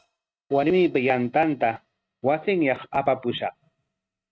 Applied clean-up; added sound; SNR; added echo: neural mask model RNNoise.